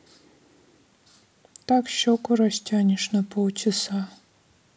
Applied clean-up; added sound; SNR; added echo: none; none; none; none.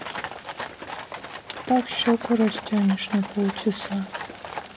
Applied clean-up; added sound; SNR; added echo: none; Livestock, farm animals, working animals; 9 dB; none.